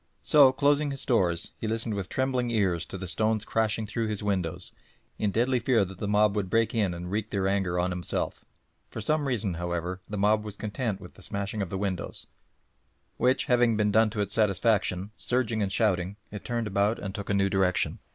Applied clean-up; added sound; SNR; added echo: none; none; none; none.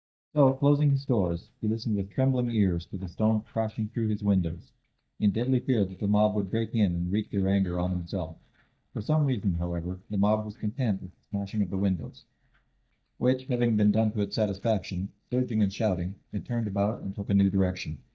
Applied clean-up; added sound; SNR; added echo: neural mask model DeepFilterNet 3.